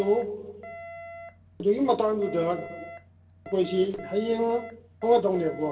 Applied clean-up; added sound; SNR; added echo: none; Alarm; 16 dB; reverberation time 0.2 s.